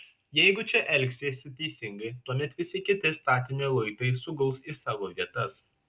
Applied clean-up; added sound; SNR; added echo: none; none; none; none.